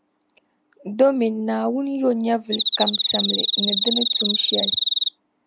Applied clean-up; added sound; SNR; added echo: none; Cricket; -4 dB; none.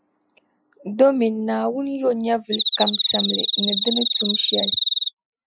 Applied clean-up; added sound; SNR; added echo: classical method Wiener filter.